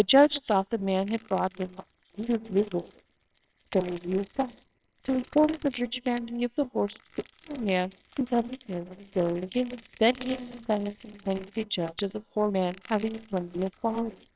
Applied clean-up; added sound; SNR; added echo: neural separator model SepFormer WHAMR!.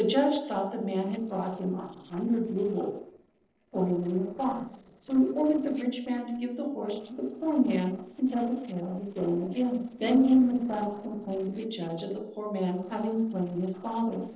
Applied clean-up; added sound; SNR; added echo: neural separator model SepFormer DNS4.